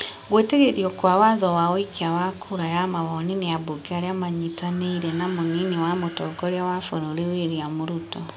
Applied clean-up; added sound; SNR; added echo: none; none; none; none.